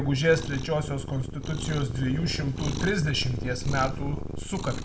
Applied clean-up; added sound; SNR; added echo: none; Cat; 6 dB; reverberation time 0.3 s.